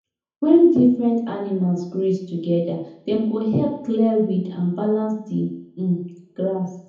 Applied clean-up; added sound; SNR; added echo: none; none; none; reverberation time 0.7 s.